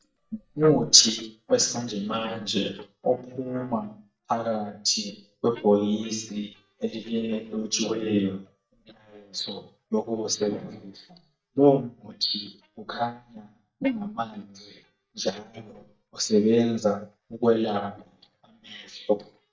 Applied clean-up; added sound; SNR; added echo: neural mask model DeepFilterNet 3.